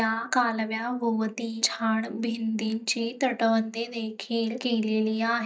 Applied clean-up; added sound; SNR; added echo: neural mask model DeepFilterNet 3.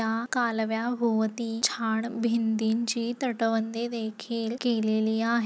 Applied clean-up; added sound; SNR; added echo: none; none; none; none.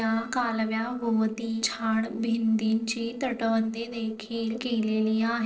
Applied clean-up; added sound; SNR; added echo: neural separator model SepFormer DNS4.